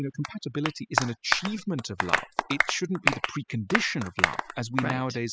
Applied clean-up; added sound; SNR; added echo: classical method spectral subtraction.